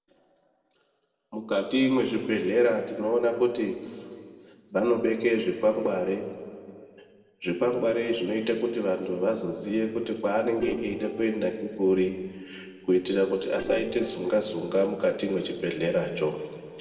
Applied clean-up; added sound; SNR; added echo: neural separator model SepFormer DNS4.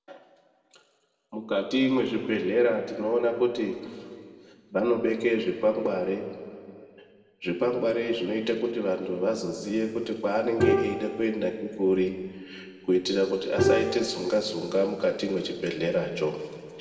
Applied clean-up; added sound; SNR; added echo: none; Bowed string instrument; 4 dB; reverberation time 2.1 s.